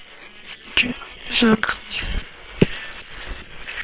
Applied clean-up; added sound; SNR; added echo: neural separator model SepFormer WHAM!.